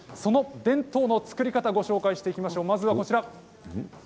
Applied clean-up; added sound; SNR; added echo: none; none; none; none.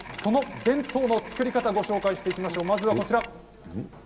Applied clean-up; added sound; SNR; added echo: none; Mechanisms; 14 dB; reverberation time 1.0 s.